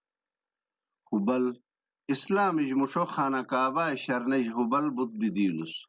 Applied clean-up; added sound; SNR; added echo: none; none; none; none.